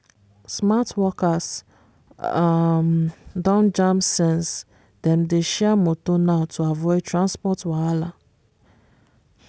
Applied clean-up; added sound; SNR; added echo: none; none; none; none.